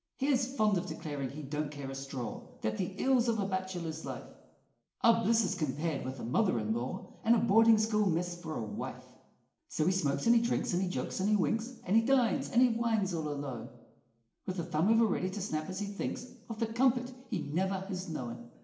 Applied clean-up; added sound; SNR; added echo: none; none; none; reverberation time 0.8 s.